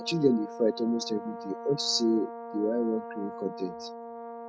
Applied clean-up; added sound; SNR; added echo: none; Brass instrument; 11 dB; none.